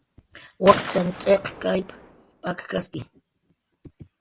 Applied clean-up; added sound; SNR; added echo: none; Gunshot, gunfire; 9 dB; none.